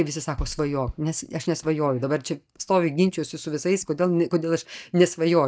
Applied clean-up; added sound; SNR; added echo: neural mask model DeepFilterNet 3.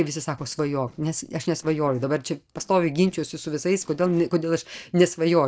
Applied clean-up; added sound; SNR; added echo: neural separator model SepFormer DNS4.